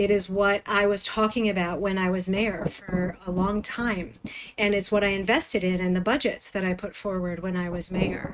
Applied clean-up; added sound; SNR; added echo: neural mask model RNNoise.